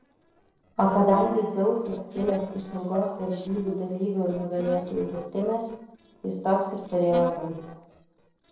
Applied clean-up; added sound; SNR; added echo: neural separator model SepFormer DNS4.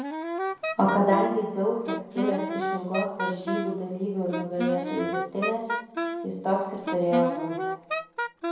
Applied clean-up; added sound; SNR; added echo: none; Wind instrument, woodwind instrument; 3 dB; reverberation time 0.9 s.